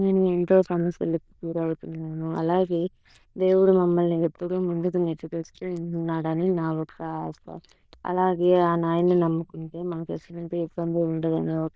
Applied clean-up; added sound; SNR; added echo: neural diffusion model UNIVERSE++.